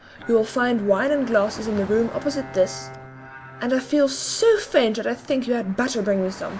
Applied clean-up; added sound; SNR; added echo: none; Bowed string instrument + Traffic noise, roadway noise / Car; 17 dB; none.